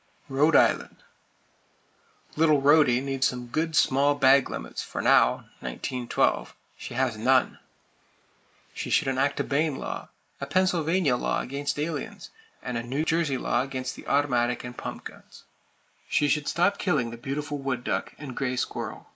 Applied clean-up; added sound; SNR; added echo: neural mask model Resemble Enhance denoiser.